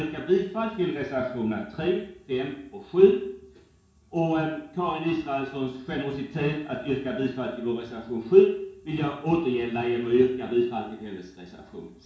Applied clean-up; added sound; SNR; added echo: none; none; none; reverberation time 0.6 s.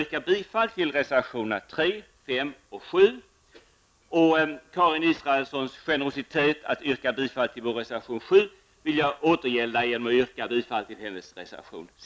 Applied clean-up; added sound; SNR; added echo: none; none; none; none.